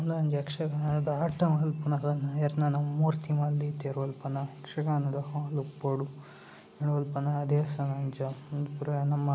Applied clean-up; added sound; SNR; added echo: none; none; none; none.